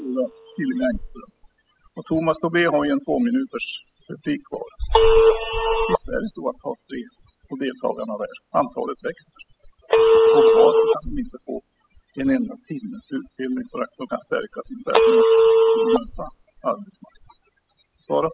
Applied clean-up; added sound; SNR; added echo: classical method spectral subtraction.